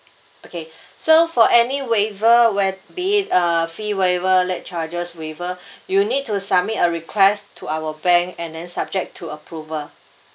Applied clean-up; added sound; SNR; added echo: none; none; none; none.